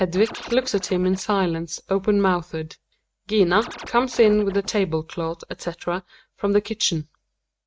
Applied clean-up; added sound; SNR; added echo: neural mask model RNNoise.